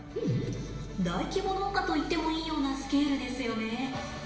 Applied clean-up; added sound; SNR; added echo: none; none; none; reverberation time 1.0 s.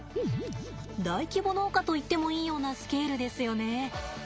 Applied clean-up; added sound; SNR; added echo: none; none; none; none.